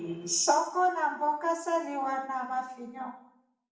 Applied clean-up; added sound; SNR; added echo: none; none; none; reverberation time 0.6 s.